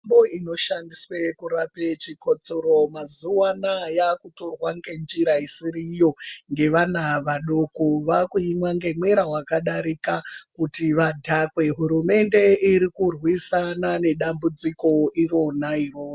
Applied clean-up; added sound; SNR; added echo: none; none; none; none.